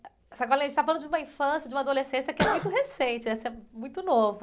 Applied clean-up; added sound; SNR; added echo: none; none; none; none.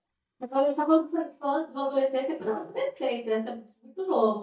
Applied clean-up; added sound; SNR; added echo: neural mask model DeepFilterNet 3.